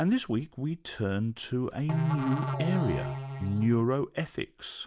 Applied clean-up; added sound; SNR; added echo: none; Musical instrument; 4 dB; none.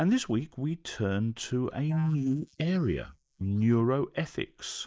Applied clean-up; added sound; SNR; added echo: neural mask model Resemble Enhance denoiser.